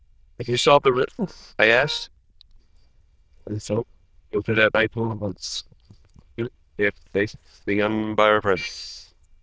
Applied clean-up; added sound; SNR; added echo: neural diffusion model UNIVERSE++.